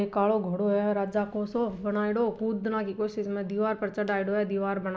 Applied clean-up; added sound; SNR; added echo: none; none; none; none.